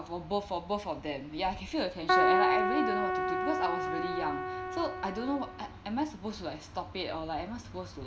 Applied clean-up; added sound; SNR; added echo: none; Keyboard (musical); -5 dB; reverberation time 0.7 s.